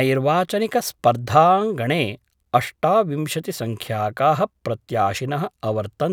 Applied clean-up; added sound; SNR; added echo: none; none; none; none.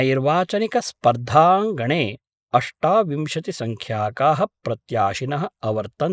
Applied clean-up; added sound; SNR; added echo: neural mask model Resemble Enhance denoiser.